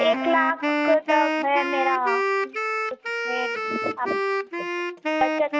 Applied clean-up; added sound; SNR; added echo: none; Wind instrument, woodwind instrument; 0 dB; none.